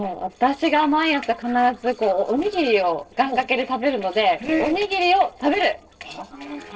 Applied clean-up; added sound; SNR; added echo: neural separator model SepFormer DNS4.